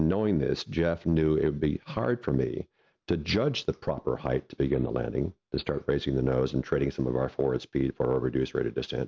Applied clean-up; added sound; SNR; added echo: none; none; none; none.